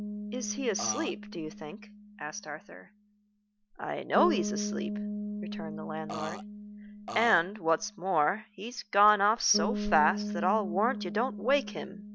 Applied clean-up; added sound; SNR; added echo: none; Burping, eructation + Bass guitar; 7 dB; none.